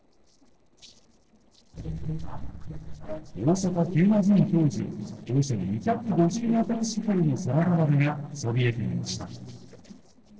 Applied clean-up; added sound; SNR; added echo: neural separator model SepFormer DNS4.